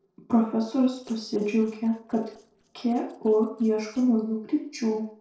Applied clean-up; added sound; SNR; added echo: neural separator model SepFormer DNS4.